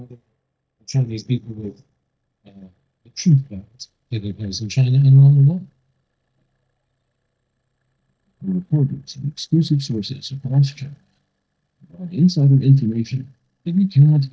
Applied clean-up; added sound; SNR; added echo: neural mask model DeepFilterNet 3.